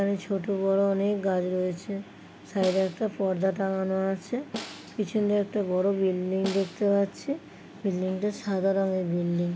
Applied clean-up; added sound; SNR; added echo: none; Snare drum; 15 dB; none.